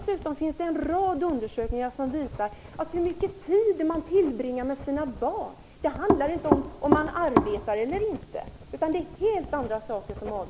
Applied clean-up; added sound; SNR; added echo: none; Writing; 16 dB; none.